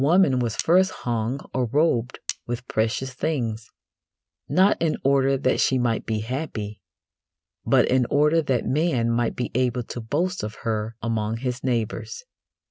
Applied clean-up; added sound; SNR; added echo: none; Cutlery, silverware; 16 dB; none.